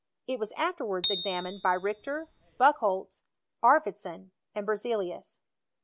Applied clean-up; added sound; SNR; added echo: none; Bicycle bell; 8 dB; none.